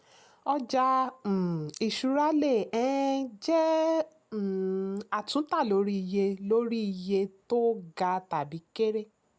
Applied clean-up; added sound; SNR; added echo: none; none; none; none.